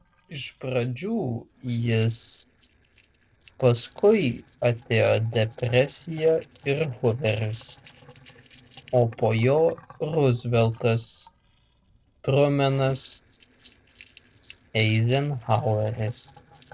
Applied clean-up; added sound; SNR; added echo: neural separator model SepFormer DNS4.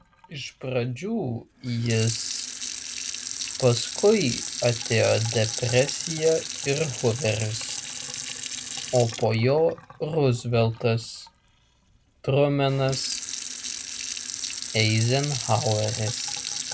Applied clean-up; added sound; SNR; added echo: none; Sink (filling or washing) / Water tap, faucet; 8 dB; none.